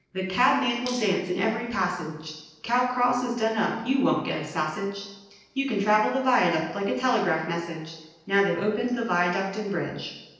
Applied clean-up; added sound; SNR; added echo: neural separator model SepFormer DNS4.